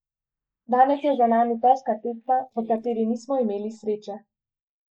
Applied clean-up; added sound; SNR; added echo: neural mask model Resemble Enhance denoiser.